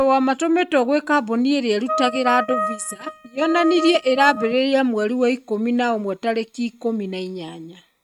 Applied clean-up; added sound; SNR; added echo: neural mask model RNNoise.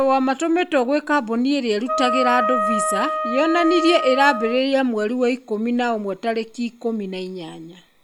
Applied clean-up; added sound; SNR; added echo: none; Wind instrument, woodwind instrument; 2 dB; none.